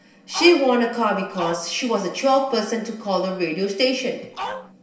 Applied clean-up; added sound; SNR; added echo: none; Dog; 9 dB; reverberation time 0.2 s.